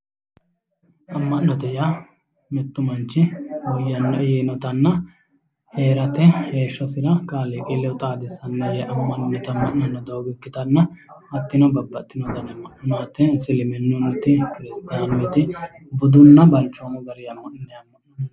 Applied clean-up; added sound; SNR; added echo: none; Explosion; 15 dB; none.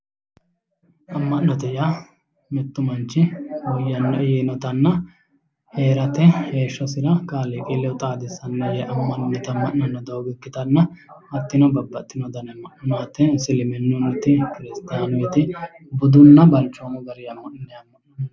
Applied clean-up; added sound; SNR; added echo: none; none; none; none.